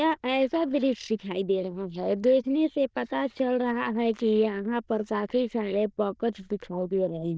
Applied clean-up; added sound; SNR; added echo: neural diffusion model UNIVERSE++.